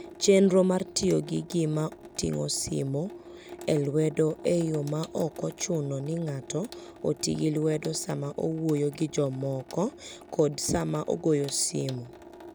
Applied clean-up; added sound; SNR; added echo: none; Sink (filling or washing) / Water tap, faucet; 17 dB; none.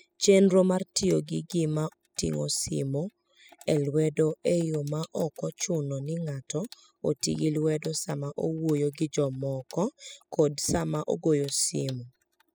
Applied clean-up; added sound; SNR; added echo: classical method spectral subtraction.